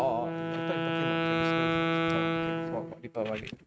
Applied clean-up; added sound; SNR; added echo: neural mask model RNNoise.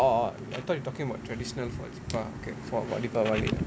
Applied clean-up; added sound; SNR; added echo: none; none; none; none.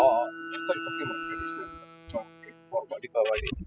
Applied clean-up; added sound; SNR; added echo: classical method spectral subtraction.